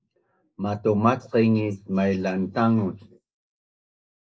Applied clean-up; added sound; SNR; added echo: neural mask model Resemble Enhance denoiser.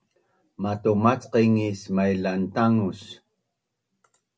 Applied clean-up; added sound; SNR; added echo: none; none; none; none.